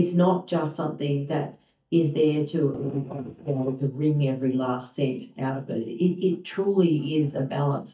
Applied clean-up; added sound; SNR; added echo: neural mask model DeepFilterNet 3.